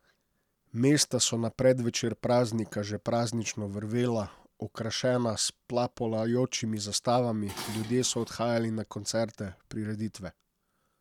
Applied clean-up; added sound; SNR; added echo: none; Dishes, pots, and pans; 17 dB; none.